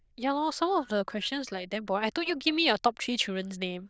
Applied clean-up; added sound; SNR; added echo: neural diffusion model UNIVERSE++.